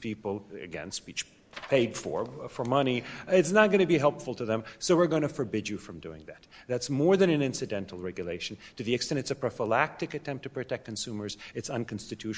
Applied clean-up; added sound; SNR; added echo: none; none; none; none.